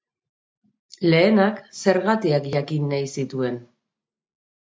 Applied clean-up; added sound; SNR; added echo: none; none; none; none.